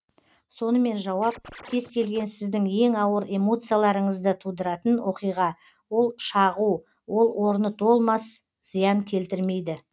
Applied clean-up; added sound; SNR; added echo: neural mask model RNNoise.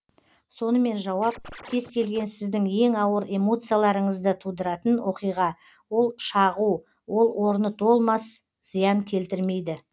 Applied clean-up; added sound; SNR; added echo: none; Scratching (performance technique); 19 dB; none.